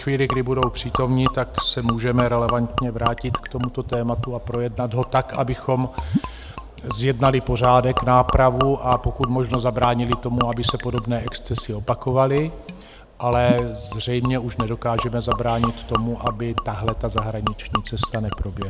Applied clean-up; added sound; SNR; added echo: none; Gurgling / Liquid; 7 dB; none.